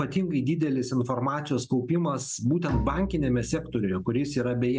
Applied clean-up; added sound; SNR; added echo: none; Bowed string instrument; 13 dB; none.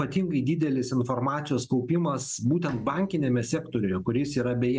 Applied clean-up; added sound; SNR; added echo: neural separator model SepFormer DNS4.